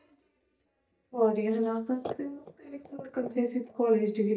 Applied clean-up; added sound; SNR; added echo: neural mask model DeepFilterNet 3.